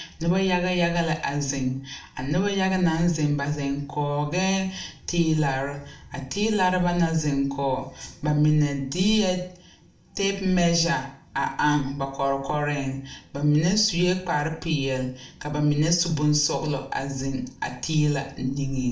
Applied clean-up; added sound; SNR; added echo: none; none; none; reverberation time 0.4 s.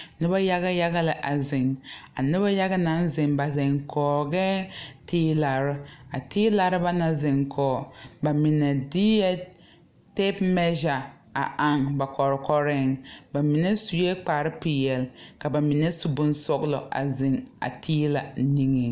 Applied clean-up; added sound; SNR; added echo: none; none; none; none.